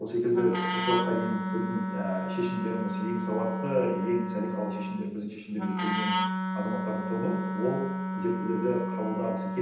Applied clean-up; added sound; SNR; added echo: none; Wind instrument, woodwind instrument; 1 dB; reverberation time 0.9 s.